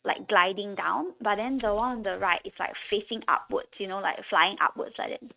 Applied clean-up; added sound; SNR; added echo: neural mask model RNNoise.